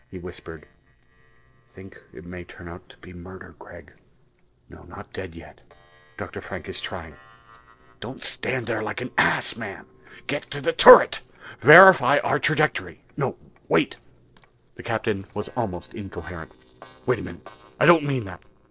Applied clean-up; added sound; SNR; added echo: neural separator model SepFormer DNS4.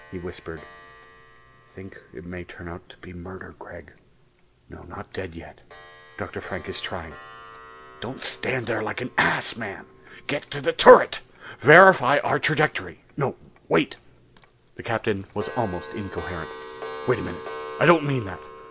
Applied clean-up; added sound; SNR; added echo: none; Clock; 18 dB; none.